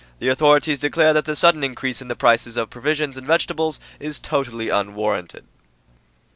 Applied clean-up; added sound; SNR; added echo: none; none; none; none.